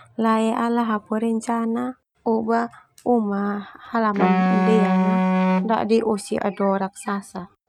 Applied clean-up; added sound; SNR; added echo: neural mask model RNNoise.